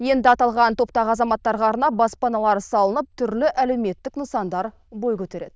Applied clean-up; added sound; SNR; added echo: neural diffusion model UNIVERSE++.